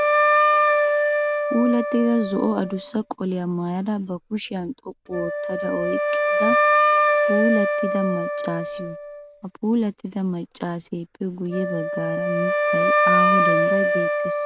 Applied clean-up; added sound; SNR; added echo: none; Wind instrument, woodwind instrument; -4 dB; none.